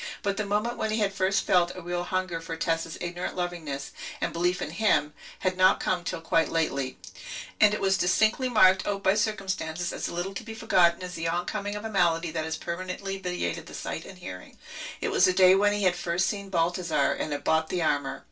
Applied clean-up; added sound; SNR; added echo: neural separator model SepFormer DNS4.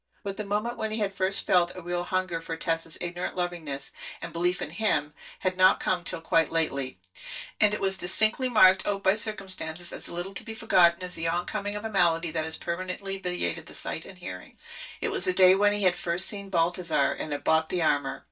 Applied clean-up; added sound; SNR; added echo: neural mask model DeepFilterNet 3.